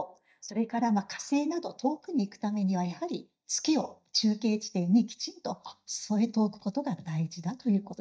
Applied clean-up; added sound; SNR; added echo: neural mask model DeepFilterNet 3.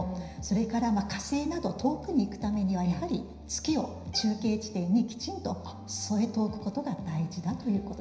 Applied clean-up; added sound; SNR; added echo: none; Bowed string instrument; 18 dB; reverberation time 0.9 s.